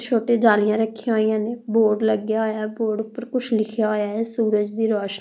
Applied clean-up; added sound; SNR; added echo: none; none; none; none.